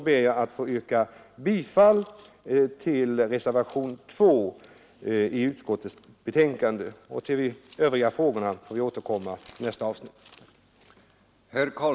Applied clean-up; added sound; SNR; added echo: none; none; none; none.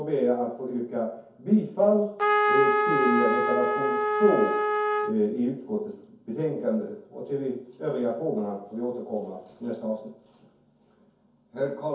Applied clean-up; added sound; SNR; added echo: none; Trumpet; -3 dB; reverberation time 0.6 s.